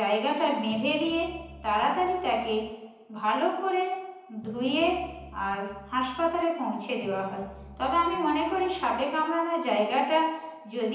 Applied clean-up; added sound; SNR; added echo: none; Piano; 20 dB; reverberation time 0.9 s.